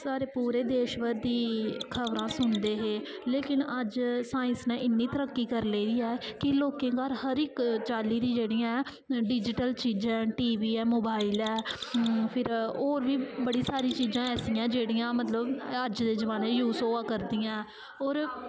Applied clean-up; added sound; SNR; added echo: none; Mechanisms; 13 dB; none.